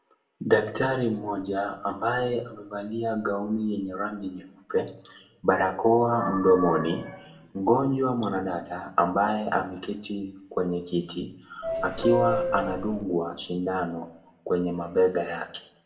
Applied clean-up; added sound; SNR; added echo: none; Subway, metro, underground / Doorbell; 2 dB; reverberation time 0.5 s.